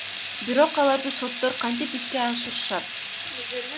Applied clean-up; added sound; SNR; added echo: none; Water tap, faucet / Liquid; 7 dB; none.